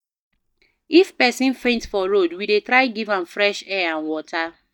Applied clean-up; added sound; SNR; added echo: neural mask model DeepFilterNet 3.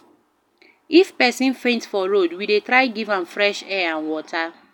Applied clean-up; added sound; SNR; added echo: none; none; none; none.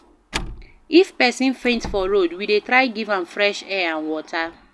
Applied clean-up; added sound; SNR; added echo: none; Slam; 16 dB; none.